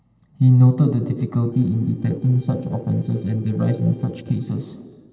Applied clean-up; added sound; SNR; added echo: neural separator model SepFormer DNS4.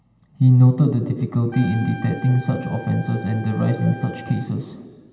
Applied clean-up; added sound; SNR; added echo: none; Trumpet; 17 dB; reverberation time 2.0 s.